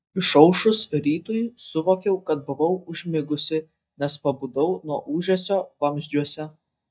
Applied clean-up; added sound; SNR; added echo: neural mask model DeepFilterNet 3.